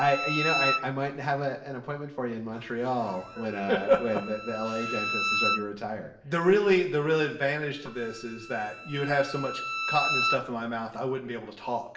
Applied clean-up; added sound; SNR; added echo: none; Bowed string instrument; 5 dB; reverberation time 1.1 s.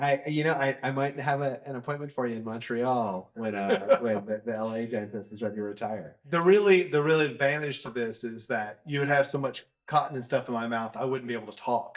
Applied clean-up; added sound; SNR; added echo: neural mask model DeepFilterNet 3.